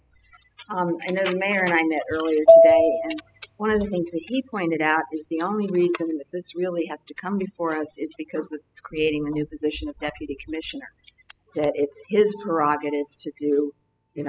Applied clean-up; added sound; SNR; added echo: classical method spectral subtraction.